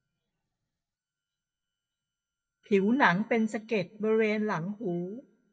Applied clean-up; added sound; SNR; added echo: neural mask model DeepFilterNet 3.